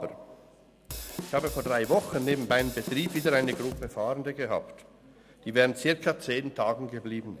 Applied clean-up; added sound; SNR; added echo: none; Drum kit; 9 dB; none.